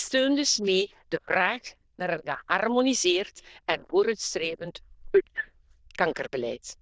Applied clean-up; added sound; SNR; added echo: neural diffusion model UNIVERSE++.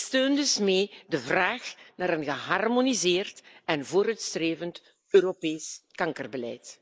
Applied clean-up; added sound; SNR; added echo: neural mask model Resemble Enhance denoiser.